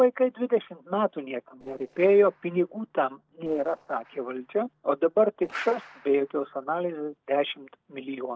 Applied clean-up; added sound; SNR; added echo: neural separator model SepFormer DNS4.